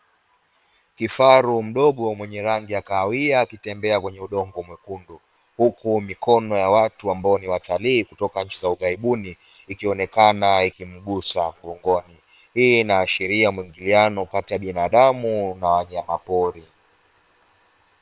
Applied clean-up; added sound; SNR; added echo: neural separator model SepFormer WHAM!.